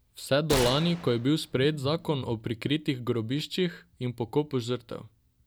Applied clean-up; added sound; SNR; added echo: none; Gunshot, gunfire; 11 dB; none.